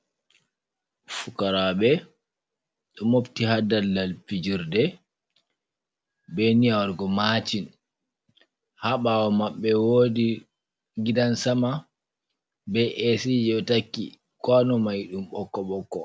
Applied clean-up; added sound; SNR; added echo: none; none; none; none.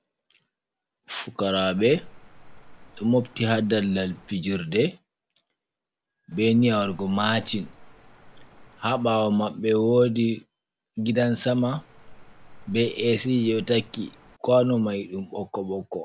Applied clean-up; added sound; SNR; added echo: none; Cricket; 14 dB; none.